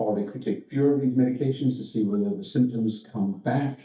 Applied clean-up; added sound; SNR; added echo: neural mask model DeepFilterNet 3.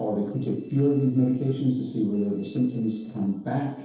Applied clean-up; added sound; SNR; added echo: neural separator model SepFormer DNS4.